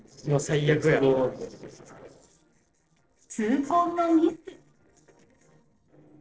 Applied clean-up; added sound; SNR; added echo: neural separator model SepFormer DNS4.